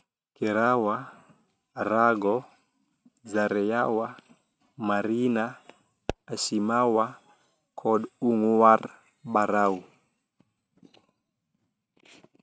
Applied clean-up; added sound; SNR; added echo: neural mask model RNNoise.